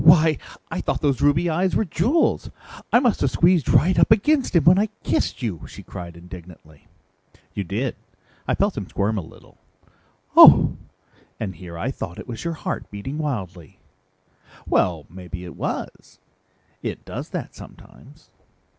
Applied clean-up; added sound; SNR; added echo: none; none; none; none.